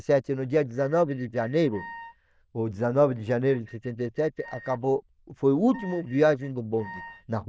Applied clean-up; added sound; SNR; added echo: neural diffusion model UNIVERSE++.